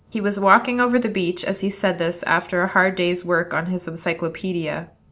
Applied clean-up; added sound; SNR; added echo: none; none; none; none.